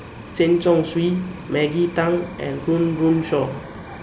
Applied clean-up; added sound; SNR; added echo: none; Cricket; 15 dB; none.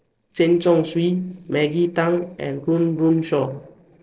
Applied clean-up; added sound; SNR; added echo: neural separator model SepFormer DNS4.